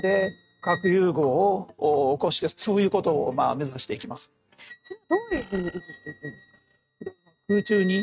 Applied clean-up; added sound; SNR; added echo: neural mask model RNNoise.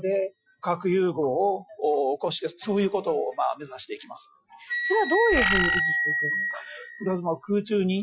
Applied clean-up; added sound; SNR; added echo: classical method Wiener filter.